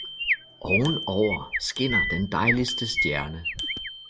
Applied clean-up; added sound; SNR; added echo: none; Chirp, tweet + Bicycle bell; 1 dB; none.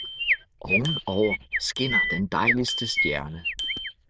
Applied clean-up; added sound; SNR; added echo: neural diffusion model UNIVERSE++.